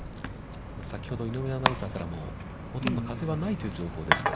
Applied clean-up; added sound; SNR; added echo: none; Domestic sounds, home sounds; 1 dB; none.